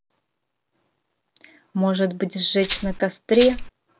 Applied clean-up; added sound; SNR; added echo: none; Rattle (instrument); 6 dB; none.